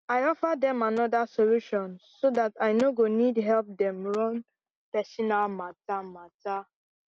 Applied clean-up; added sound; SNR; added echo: none; none; none; none.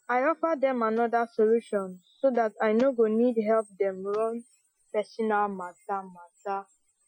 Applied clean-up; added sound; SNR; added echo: classical method Wiener filter.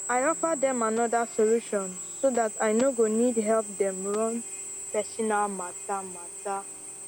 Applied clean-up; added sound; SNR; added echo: none; Drill; 11 dB; none.